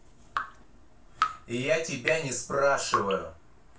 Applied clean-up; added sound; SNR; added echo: none; Drip; 5 dB; reverberation time 0.2 s.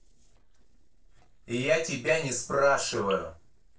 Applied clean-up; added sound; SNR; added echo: neural separator model SepFormer DNS4.